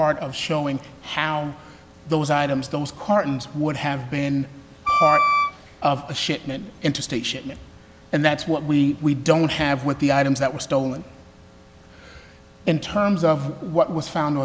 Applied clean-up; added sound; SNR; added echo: none; Wind instrument, woodwind instrument; -2 dB; none.